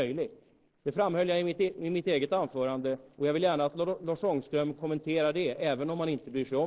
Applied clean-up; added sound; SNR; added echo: neural separator model SepFormer DNS4.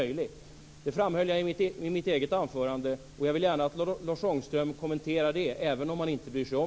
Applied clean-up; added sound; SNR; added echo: none; none; none; none.